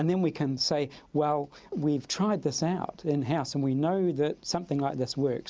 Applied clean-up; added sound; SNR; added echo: none; none; none; none.